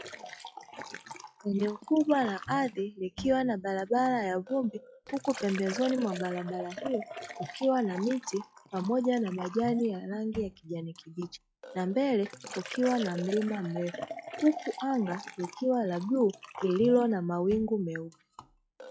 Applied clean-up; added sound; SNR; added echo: classical method log-MMSE.